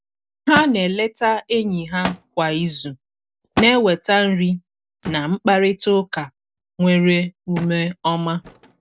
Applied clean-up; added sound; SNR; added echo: none; Thump, thud; 14 dB; none.